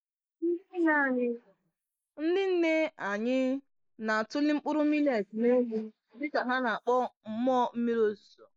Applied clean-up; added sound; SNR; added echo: neural mask model Resemble Enhance denoiser.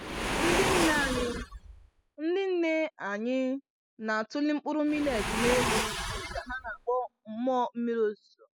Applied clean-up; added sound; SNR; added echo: classical method spectral subtraction.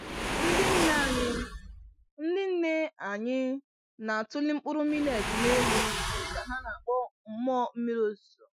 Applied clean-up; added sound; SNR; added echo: classical method Wiener filter.